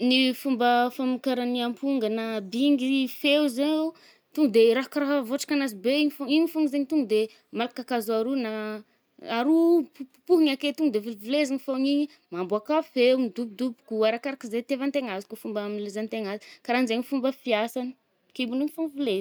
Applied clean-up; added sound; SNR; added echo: none; none; none; none.